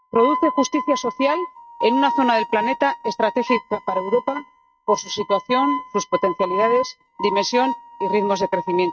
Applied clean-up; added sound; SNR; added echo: neural mask model RNNoise.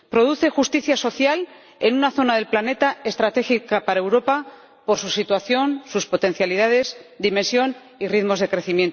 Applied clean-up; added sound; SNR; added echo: none; none; none; none.